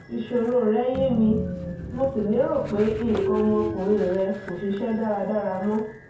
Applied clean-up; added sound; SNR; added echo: none; Train; 9 dB; reverberation time 0.6 s.